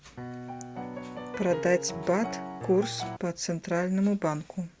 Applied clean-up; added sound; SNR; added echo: none; Piano; 7 dB; none.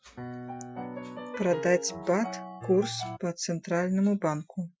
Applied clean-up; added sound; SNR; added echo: classical method Wiener filter.